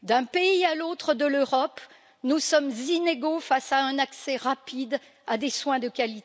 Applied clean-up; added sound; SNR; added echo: none; none; none; none.